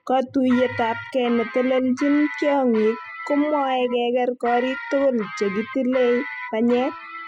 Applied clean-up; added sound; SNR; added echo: classical method spectral subtraction.